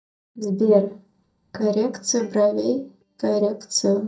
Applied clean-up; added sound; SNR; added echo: neural mask model DeepFilterNet 3.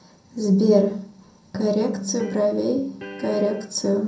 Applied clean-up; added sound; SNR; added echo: none; Electric guitar; 11 dB; reverberation time 0.6 s.